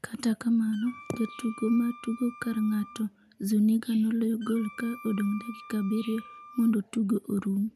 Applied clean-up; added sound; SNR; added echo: none; Wind instrument, woodwind instrument; 19 dB; none.